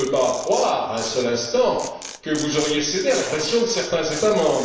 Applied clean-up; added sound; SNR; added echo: none; Tearing; 14 dB; reverberation time 0.8 s.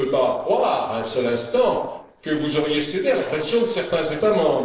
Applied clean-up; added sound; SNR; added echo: neural separator model SepFormer DNS4.